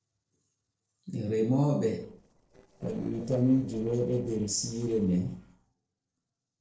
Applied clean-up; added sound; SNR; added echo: neural separator model SepFormer DNS4.